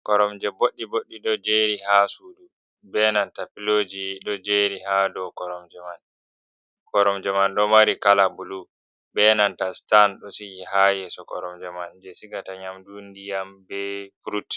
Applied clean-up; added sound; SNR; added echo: none; none; none; none.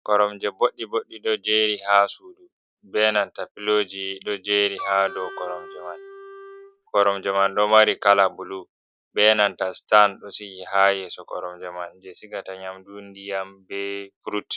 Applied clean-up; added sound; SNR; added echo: none; Wind instrument, woodwind instrument; 13 dB; none.